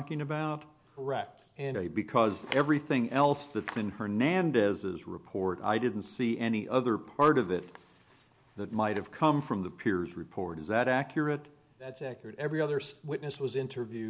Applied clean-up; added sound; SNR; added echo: none; none; none; none.